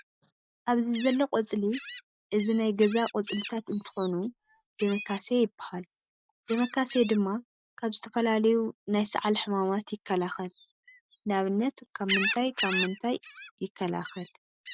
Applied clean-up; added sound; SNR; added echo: neural mask model Resemble Enhance denoiser.